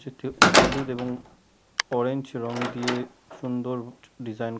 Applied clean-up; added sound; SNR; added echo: none; Slam; -4 dB; none.